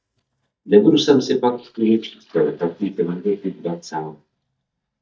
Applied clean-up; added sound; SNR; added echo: neural mask model DeepFilterNet 3.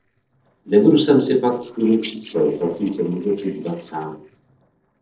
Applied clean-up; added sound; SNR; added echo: neural separator model SepFormer DNS4.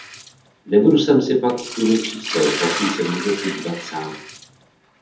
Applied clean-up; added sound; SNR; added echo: none; Liquid; 10 dB; reverberation time 0.6 s.